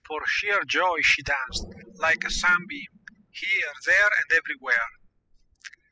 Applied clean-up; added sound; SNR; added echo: classical method spectral subtraction.